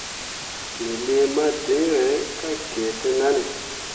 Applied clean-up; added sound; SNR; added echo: none; Water; 9 dB; reverberation time 1.1 s.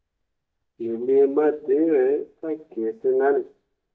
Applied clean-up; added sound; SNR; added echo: neural mask model DeepFilterNet 3.